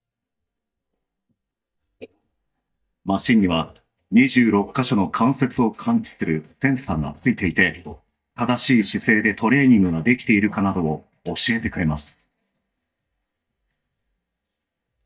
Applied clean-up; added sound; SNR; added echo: neural mask model DeepFilterNet 3.